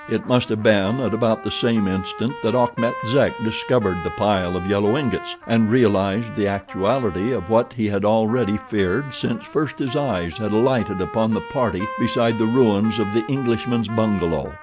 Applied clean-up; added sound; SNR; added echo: none; Trumpet; 14 dB; none.